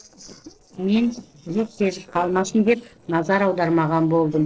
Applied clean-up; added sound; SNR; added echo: neural separator model SepFormer DNS4.